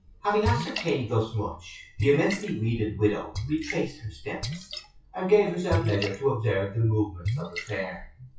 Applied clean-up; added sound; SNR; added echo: classical method WPE with log-MMSE.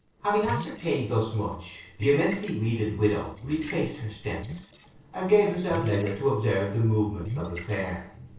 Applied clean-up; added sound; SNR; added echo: neural separator model SepFormer DNS4.